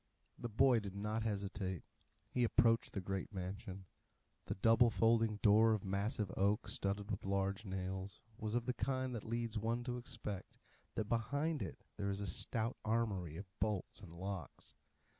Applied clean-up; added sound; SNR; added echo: none; none; none; none.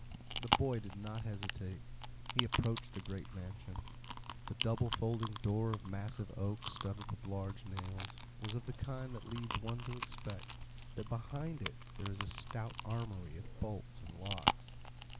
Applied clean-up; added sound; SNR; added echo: none; Chewing, mastication; -3 dB; none.